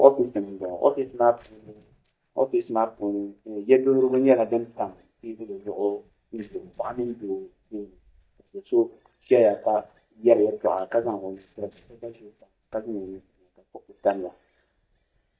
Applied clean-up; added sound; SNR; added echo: neural mask model DeepFilterNet 3.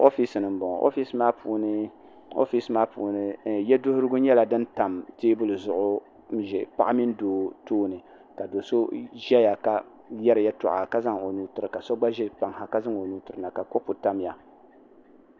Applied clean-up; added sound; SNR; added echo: none; none; none; none.